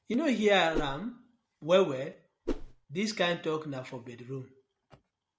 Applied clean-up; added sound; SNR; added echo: none; Whoosh, swoosh, swish; 4 dB; none.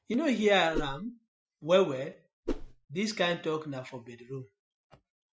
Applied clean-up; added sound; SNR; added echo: classical method Wiener filter.